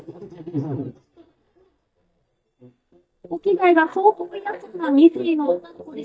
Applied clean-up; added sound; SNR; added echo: neural mask model DeepFilterNet 3.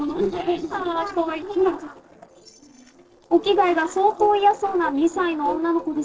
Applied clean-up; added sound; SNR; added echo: neural separator model SepFormer DNS4.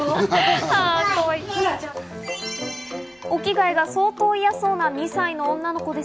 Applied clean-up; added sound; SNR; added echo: none; none; none; none.